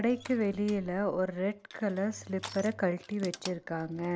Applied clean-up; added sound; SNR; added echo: none; Crushing; 18 dB; none.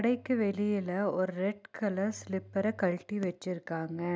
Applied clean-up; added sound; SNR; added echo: none; none; none; none.